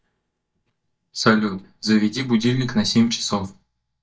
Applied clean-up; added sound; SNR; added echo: neural mask model DeepFilterNet 3.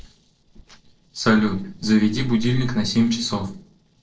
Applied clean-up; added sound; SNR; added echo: neural separator model SepFormer DNS4.